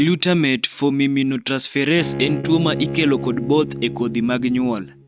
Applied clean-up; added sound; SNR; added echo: neural mask model RNNoise.